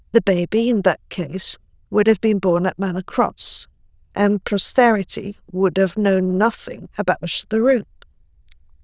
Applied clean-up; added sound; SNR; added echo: neural diffusion model UNIVERSE++.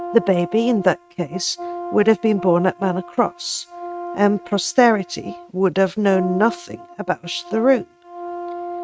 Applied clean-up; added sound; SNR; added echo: neural mask model RNNoise.